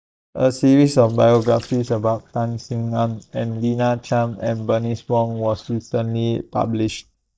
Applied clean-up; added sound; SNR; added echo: neural mask model DeepFilterNet 3.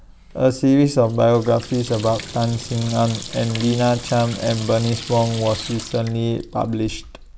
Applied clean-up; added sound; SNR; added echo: none; Sink (filling or washing) / Water tap, faucet; 15 dB; none.